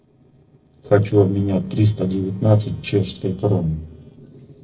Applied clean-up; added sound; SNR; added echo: neural separator model SepFormer DNS4.